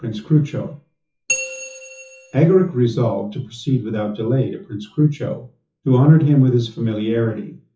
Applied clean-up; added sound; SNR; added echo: classical method WPE with log-MMSE.